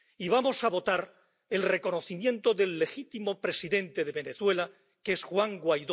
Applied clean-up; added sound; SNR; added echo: none; none; none; none.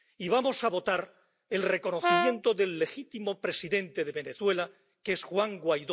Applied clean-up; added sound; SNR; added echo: none; Brass instrument; -1 dB; none.